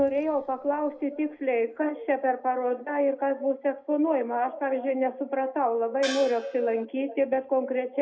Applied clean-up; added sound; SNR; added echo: none; Gong; 11 dB; reverberation time 0.4 s.